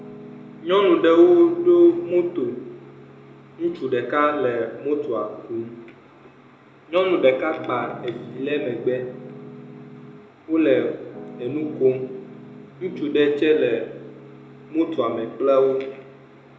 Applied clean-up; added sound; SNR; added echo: none; Piano; 20 dB; reverberation time 0.7 s.